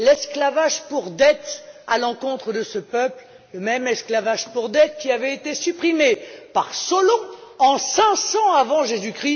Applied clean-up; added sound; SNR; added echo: none; none; none; none.